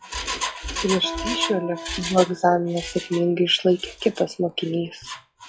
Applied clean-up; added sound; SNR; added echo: classical method log-MMSE.